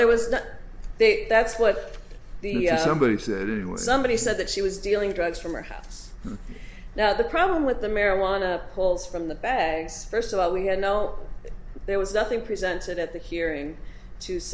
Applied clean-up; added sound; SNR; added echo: none; none; none; none.